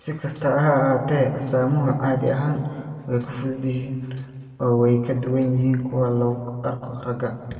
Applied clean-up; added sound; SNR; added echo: none; none; none; reverberation time 1.7 s.